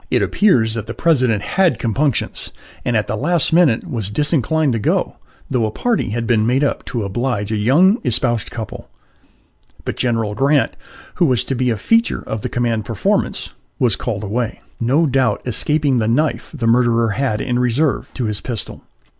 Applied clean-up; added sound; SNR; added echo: none; none; none; none.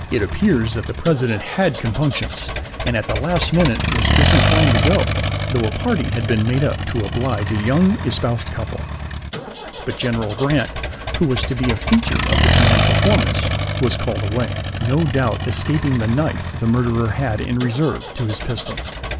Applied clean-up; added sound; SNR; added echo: none; Accelerating, revving, vroom; 1 dB; none.